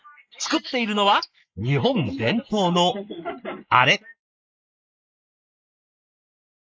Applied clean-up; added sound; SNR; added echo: neural mask model Resemble Enhance denoiser.